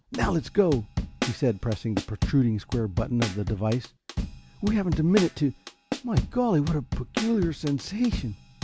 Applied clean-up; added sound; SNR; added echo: none; Drum kit; 7 dB; none.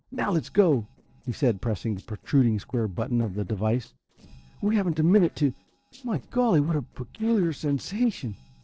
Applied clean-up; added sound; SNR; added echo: neural separator model SepFormer DNS4.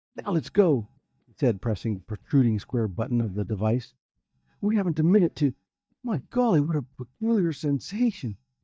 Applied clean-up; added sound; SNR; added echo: neural mask model DeepFilterNet 3.